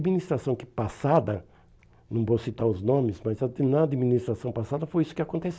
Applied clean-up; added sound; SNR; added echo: none; none; none; none.